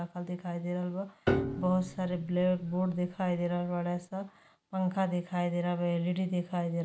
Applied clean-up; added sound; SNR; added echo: none; Piano; 5 dB; none.